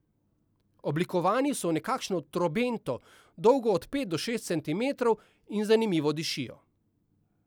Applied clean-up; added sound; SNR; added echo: none; none; none; none.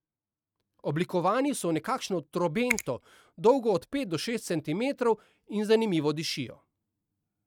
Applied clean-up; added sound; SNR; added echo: neural mask model RNNoise.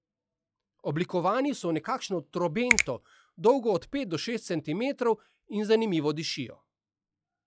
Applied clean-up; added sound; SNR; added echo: classical method log-MMSE.